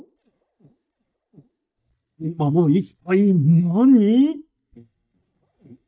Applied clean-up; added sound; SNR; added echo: neural mask model DeepFilterNet 3.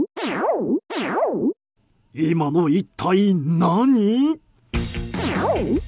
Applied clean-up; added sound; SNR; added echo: none; none; none; none.